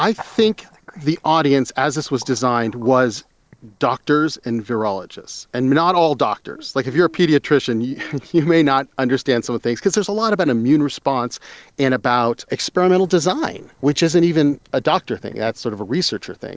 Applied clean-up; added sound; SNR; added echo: neural separator model SepFormer DNS4.